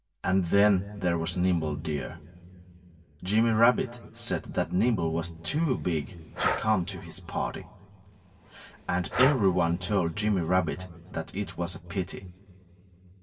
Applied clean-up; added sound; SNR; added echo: none; Breathing; 8 dB; reverberation time 2.7 s.